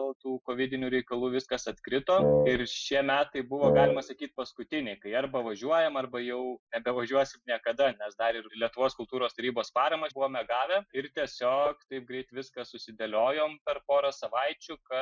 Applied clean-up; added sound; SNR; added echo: classical method Wiener filter.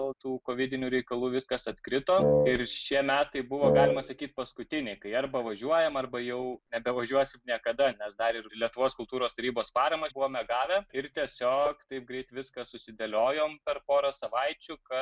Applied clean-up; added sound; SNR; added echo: none; Wind instrument, woodwind instrument; -4 dB; none.